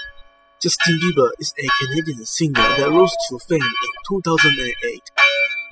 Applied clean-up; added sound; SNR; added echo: classical method spectral subtraction.